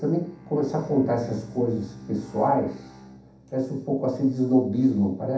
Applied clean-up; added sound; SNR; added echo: none; Bowed string instrument; 20 dB; reverberation time 0.7 s.